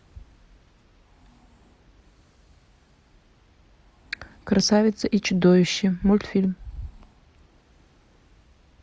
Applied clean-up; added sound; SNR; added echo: none; none; none; none.